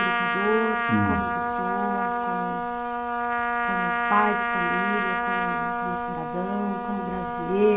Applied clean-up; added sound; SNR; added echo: none; Trumpet; -2 dB; reverberation time 1.3 s.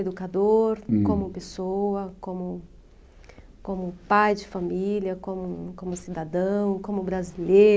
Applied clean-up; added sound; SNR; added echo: none; none; none; none.